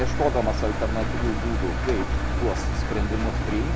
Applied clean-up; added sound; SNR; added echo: none; Engine; -3 dB; none.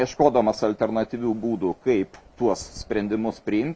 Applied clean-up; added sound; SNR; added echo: none; none; none; none.